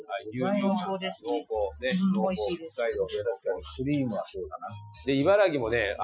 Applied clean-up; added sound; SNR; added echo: classical method Wiener filter.